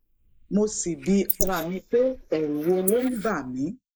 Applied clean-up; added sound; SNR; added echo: neural mask model Resemble Enhance denoiser.